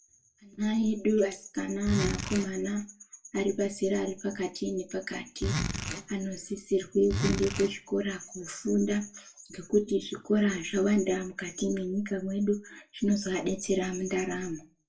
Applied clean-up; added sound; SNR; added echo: none; Zipper (clothing); 4 dB; reverberation time 0.2 s.